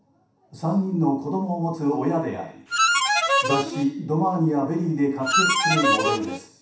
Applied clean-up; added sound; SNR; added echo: none; Harmonica; -3 dB; reverberation time 0.7 s.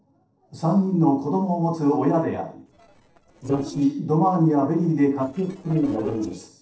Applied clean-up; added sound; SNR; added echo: neural separator model SepFormer DNS4.